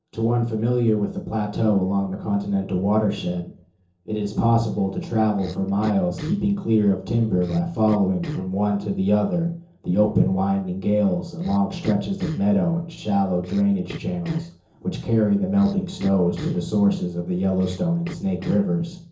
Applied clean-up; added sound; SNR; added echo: neural separator model SepFormer DNS4.